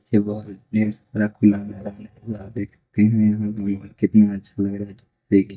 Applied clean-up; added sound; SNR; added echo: neural mask model DeepFilterNet 3.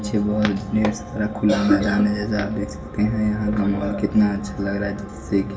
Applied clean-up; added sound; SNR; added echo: none; Hammer; 14 dB; reverberation time 0.7 s.